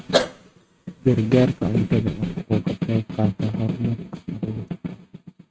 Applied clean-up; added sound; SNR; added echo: neural mask model RNNoise.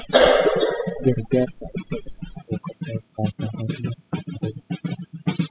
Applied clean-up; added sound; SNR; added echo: classical method spectral subtraction.